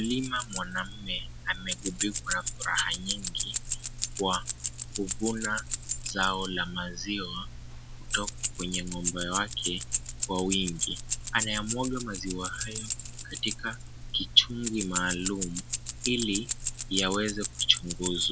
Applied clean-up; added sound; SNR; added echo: none; Keys jangling; 3 dB; none.